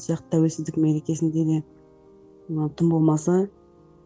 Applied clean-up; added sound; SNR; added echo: none; none; none; none.